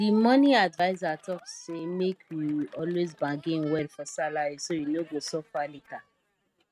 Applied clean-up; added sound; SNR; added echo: neural mask model RNNoise.